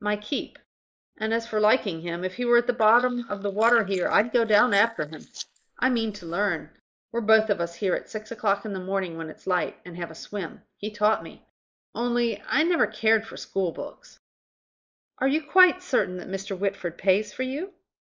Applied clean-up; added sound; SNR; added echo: neural mask model Resemble Enhance denoiser.